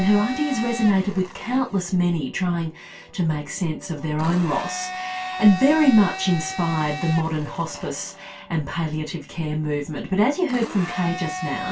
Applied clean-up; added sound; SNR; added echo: none; Domestic sounds, home sounds; 12 dB; reverberation time 0.2 s.